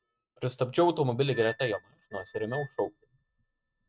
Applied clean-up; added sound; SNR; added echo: neural mask model RNNoise.